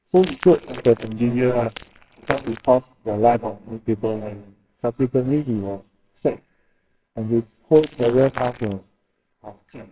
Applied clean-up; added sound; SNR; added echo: neural separator model SepFormer WHAMR!.